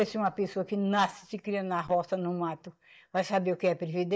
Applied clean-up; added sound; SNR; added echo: neural mask model DeepFilterNet 3.